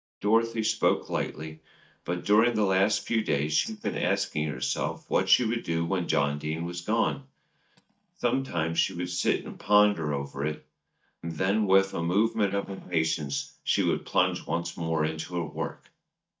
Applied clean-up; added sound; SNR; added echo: neural mask model DeepFilterNet 3.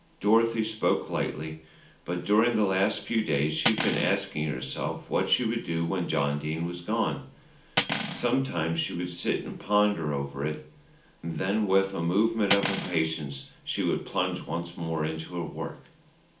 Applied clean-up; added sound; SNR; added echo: none; Cutlery, silverware; 6 dB; reverberation time 0.4 s.